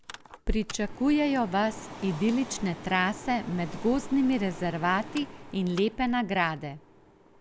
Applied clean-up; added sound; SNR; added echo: none; Mechanical fan; 16 dB; none.